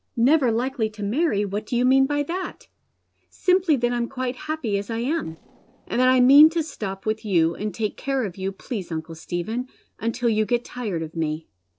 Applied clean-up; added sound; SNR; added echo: neural separator model SepFormer DNS4.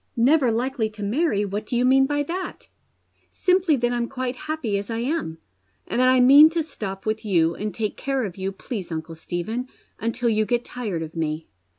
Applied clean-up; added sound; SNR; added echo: none; none; none; none.